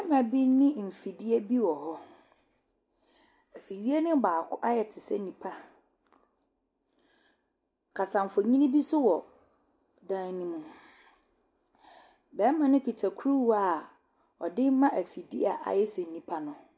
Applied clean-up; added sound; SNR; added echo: none; none; none; none.